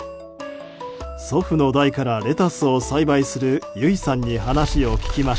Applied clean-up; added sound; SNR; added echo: none; none; none; none.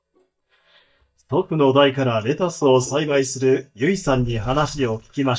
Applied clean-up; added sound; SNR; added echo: neural mask model DeepFilterNet 3.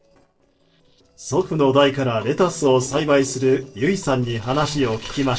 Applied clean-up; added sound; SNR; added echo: neural separator model SepFormer DNS4.